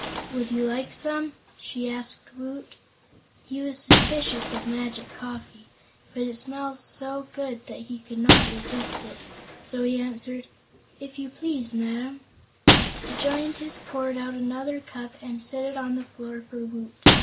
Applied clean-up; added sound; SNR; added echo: none; Shatter; -3 dB; none.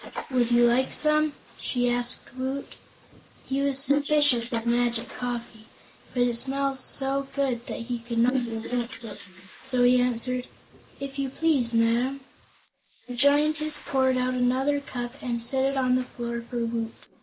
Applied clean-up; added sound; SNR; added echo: neural mask model Resemble Enhance denoiser.